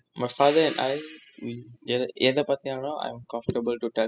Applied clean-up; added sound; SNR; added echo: classical method spectral subtraction.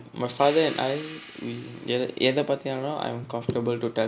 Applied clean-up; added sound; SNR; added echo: none; Hi-hat; 19 dB; none.